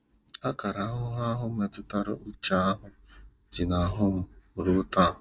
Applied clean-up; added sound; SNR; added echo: neural mask model DeepFilterNet 3.